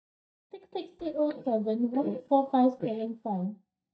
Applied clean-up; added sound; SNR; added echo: neural mask model DeepFilterNet 3.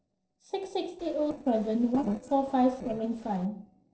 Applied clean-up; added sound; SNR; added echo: neural separator model SepFormer DNS4.